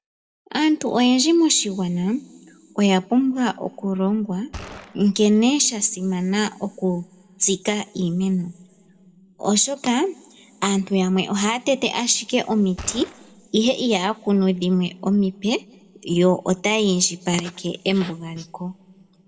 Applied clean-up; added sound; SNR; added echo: none; Gunshot, gunfire; 16 dB; reverberation time 1.4 s.